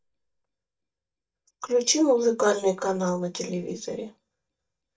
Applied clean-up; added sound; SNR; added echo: neural mask model DeepFilterNet 3.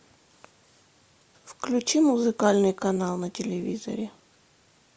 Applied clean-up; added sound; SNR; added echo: none; none; none; none.